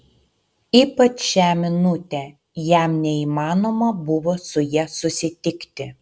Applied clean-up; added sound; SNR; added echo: none; none; none; none.